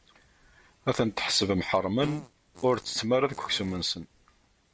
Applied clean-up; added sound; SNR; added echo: none; Fart; 18 dB; none.